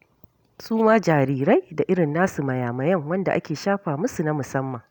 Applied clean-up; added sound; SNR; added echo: none; none; none; none.